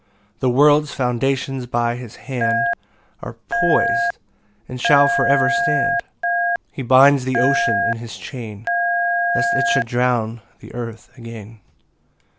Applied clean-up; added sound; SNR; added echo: none; Telephone; -1 dB; none.